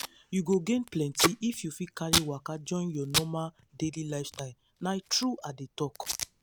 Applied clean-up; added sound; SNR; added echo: none; Packing tape, duct tape; 3 dB; none.